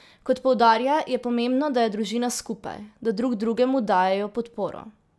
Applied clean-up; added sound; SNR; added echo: none; none; none; none.